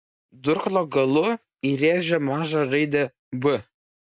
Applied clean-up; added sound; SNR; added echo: none; none; none; none.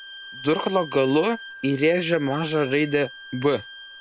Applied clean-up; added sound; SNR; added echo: none; Bowed string instrument; 16 dB; none.